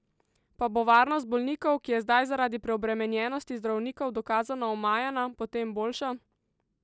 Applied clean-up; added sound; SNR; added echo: none; none; none; none.